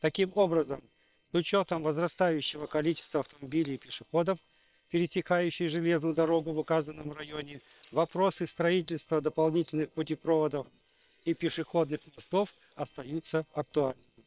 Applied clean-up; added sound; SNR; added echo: neural separator model SepFormer WHAM!.